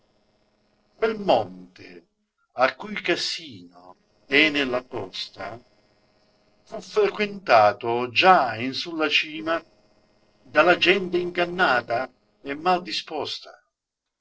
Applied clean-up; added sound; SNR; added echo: neural separator model SepFormer DNS4.